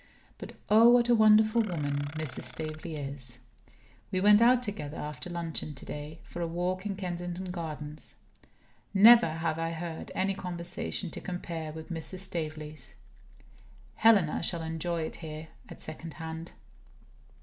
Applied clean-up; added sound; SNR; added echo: none; Burping, eructation; 18 dB; none.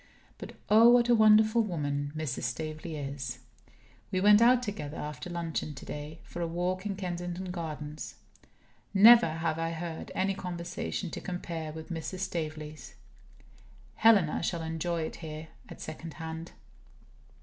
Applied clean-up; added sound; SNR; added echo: none; none; none; none.